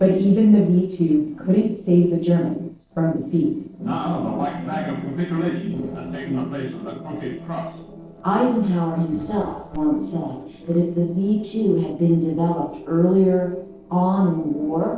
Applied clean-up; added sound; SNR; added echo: neural separator model SepFormer DNS4.